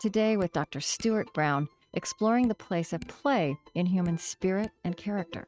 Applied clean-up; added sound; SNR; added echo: neural mask model RNNoise.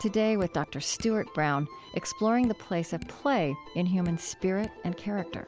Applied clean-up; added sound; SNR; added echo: none; Drip; 19 dB; none.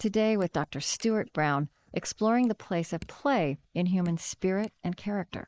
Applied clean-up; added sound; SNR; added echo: neural mask model Resemble Enhance denoiser.